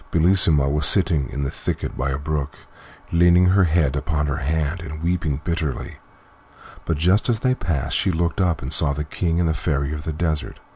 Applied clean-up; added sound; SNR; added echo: none; none; none; none.